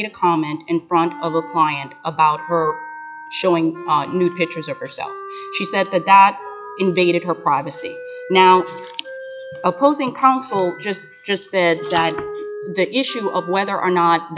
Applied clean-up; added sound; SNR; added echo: classical method log-MMSE.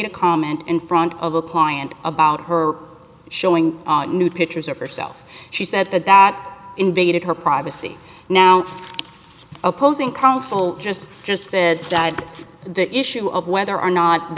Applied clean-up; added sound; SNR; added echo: none; none; none; none.